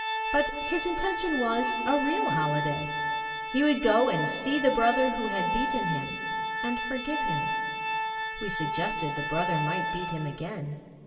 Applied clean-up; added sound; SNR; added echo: none; Organ; 1 dB; reverberation time 2.6 s.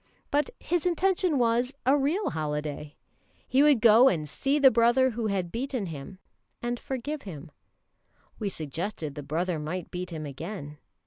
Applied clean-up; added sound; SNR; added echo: none; none; none; none.